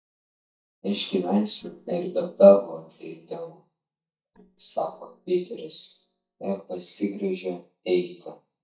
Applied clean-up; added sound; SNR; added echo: neural mask model DeepFilterNet 3.